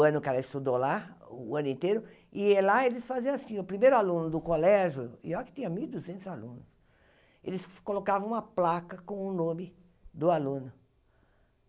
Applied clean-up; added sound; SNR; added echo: none; none; none; none.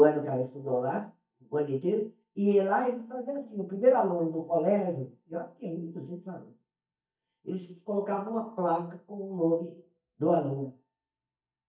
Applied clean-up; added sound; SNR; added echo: neural mask model DeepFilterNet 3.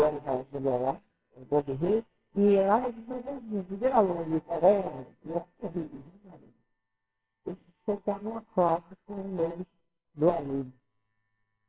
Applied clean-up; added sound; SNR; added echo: neural separator model SepFormer WHAMR!.